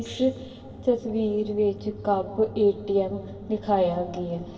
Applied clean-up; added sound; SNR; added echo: none; none; none; reverberation time 1.6 s.